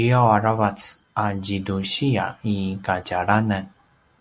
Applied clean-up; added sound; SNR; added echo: none; none; none; none.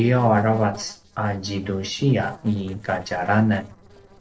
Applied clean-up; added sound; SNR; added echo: neural separator model SepFormer DNS4.